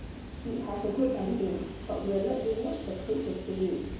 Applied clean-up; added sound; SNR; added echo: none; Train; 10 dB; reverberation time 0.9 s.